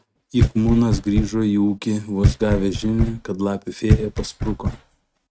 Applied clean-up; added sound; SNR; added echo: neural mask model RNNoise.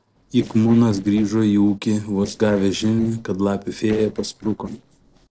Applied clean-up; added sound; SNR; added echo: neural separator model SepFormer DNS4.